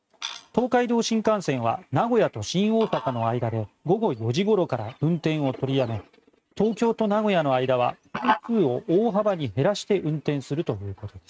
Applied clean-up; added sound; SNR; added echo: neural mask model RNNoise.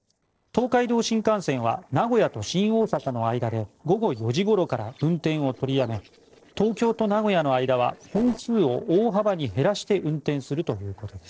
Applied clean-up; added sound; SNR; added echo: neural separator model SepFormer DNS4.